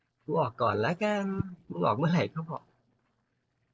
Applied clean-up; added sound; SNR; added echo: neural separator model SepFormer DNS4.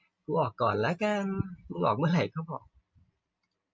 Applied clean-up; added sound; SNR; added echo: none; none; none; none.